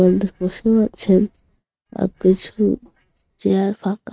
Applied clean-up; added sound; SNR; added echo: neural mask model RNNoise.